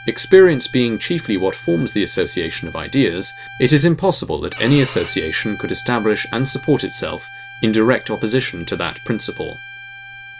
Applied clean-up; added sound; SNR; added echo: none; Bowed string instrument; 17 dB; none.